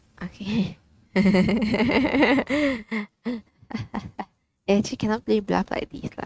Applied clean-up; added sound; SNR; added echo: neural mask model RNNoise.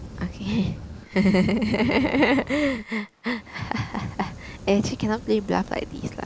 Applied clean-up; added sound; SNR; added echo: none; Fire; 15 dB; none.